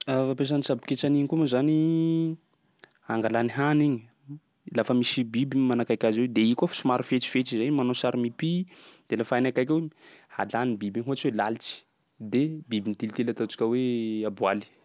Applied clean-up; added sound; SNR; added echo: none; none; none; none.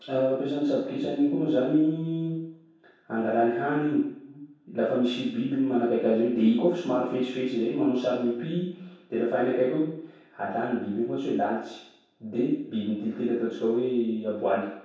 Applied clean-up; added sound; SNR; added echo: none; none; none; reverberation time 0.7 s.